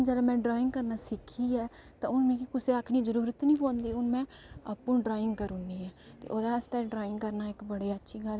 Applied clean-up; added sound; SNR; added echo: none; none; none; none.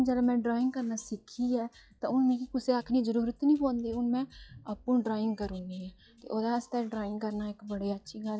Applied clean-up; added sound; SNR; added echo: classical method log-MMSE.